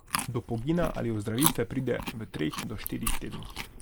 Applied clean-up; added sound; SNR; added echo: neural mask model Resemble Enhance denoiser.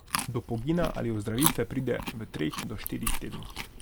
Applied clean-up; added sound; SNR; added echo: none; Chewing, mastication; 2 dB; none.